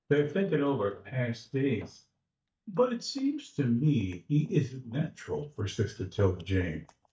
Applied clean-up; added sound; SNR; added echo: neural mask model DeepFilterNet 3.